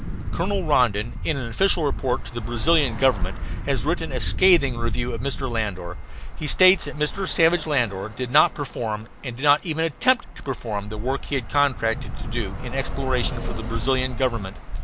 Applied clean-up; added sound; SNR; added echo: none; Traffic noise, roadway noise / Bus; 3 dB; none.